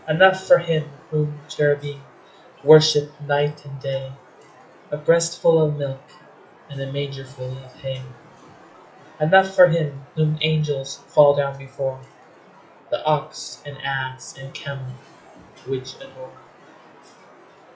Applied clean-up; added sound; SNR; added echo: classical method WPE with log-MMSE.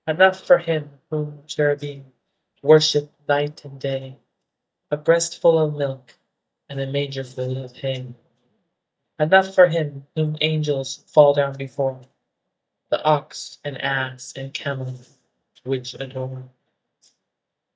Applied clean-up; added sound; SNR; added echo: neural mask model DeepFilterNet 3.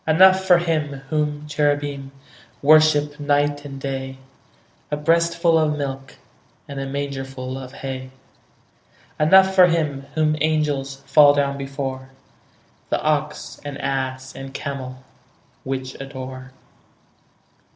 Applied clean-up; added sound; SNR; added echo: none; none; none; none.